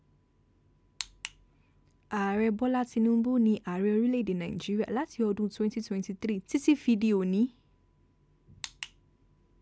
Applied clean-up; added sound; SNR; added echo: none; none; none; none.